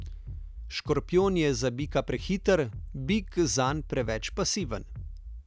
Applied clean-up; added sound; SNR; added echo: none; Bass drum; 11 dB; none.